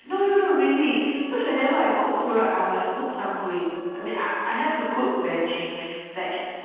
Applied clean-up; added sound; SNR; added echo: neural separator model SepFormer DNS4.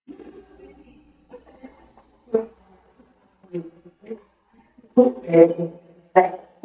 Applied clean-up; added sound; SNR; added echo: neural mask model DeepFilterNet 3.